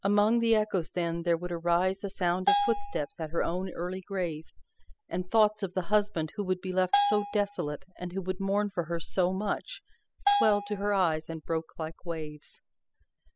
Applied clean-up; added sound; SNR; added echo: classical method spectral subtraction.